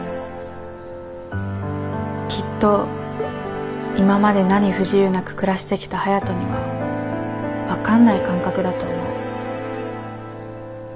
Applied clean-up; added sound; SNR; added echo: none; none; none; none.